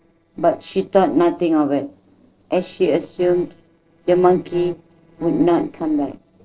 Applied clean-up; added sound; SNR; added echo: neural separator model SepFormer DNS4.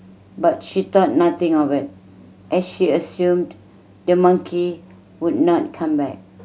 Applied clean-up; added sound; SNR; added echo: none; none; none; none.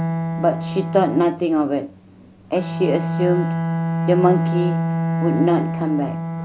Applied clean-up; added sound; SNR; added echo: none; Bowed string instrument; 2 dB; none.